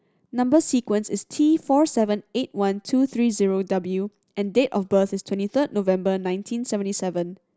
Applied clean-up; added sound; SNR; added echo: none; none; none; none.